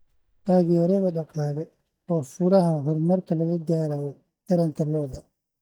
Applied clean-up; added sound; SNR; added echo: neural mask model DeepFilterNet 3.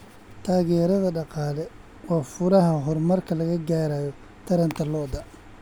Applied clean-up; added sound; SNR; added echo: none; none; none; none.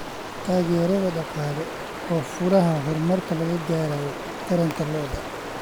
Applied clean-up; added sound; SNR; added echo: none; Stream; 9 dB; none.